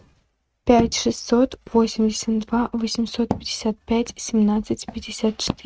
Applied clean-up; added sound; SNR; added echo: neural mask model RNNoise.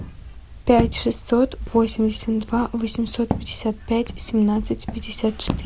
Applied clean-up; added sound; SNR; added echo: none; Walk, footsteps; 9 dB; none.